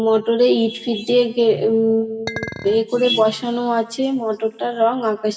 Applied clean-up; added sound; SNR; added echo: none; Chink, clink; 13 dB; reverberation time 2.9 s.